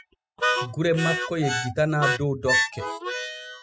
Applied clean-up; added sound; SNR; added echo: classical method spectral subtraction.